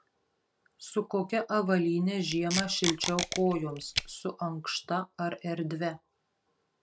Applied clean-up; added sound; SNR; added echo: none; Packing tape, duct tape; 4 dB; none.